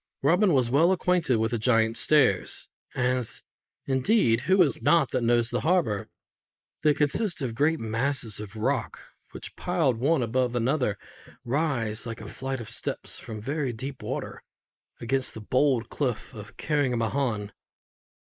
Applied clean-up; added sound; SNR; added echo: neural mask model Resemble Enhance denoiser.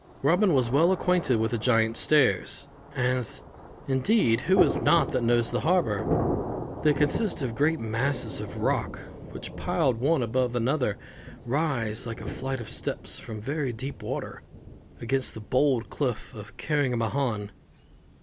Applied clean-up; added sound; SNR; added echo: none; Thunder; 10 dB; none.